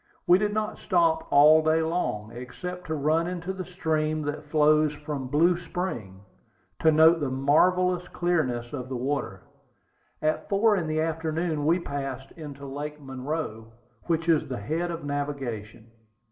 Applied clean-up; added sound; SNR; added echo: none; none; none; reverberation time 0.5 s.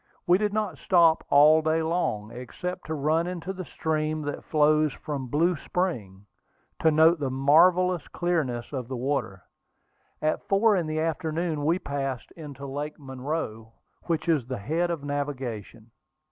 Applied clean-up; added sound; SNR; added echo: none; none; none; none.